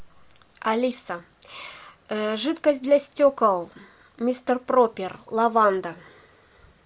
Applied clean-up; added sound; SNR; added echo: none; none; none; none.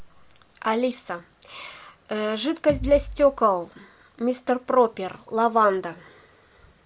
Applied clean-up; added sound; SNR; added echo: none; Bass drum; 11 dB; none.